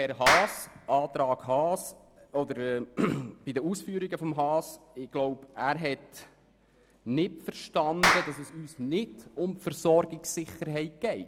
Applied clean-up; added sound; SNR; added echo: none; Clapping; 2 dB; none.